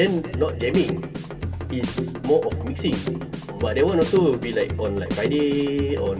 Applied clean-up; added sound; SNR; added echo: none; Drum kit; 5 dB; reverberation time 2.3 s.